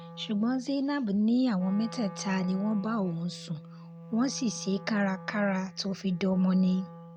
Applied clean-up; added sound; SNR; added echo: none; Wind instrument, woodwind instrument; 16 dB; none.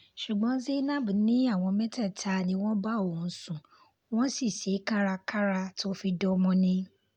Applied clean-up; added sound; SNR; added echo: none; none; none; none.